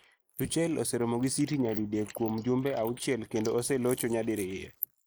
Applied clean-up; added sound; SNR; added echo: neural mask model Resemble Enhance denoiser.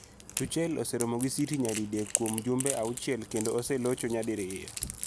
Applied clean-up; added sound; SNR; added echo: none; Crackle; 4 dB; none.